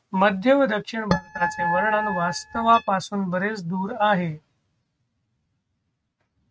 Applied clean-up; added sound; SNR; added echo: neural mask model RNNoise.